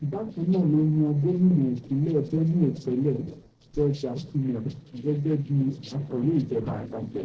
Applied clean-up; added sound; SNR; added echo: neural separator model SepFormer DNS4.